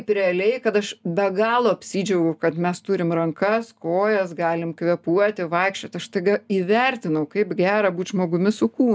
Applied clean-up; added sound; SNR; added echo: none; none; none; none.